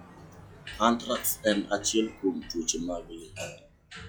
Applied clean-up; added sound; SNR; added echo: classical method log-MMSE.